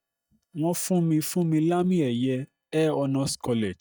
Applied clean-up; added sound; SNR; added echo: neural mask model DeepFilterNet 3.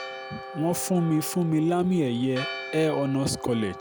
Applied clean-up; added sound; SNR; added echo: none; Church bell + Wind instrument, woodwind instrument; 12 dB; none.